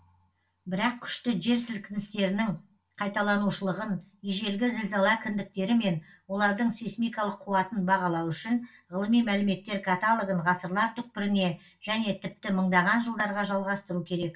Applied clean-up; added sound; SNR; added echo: none; none; none; reverberation time 0.2 s.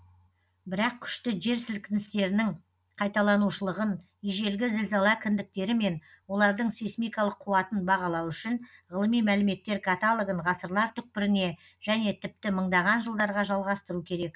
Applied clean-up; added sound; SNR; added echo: none; none; none; none.